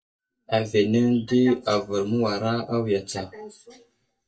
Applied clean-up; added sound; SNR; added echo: neural mask model DeepFilterNet 3.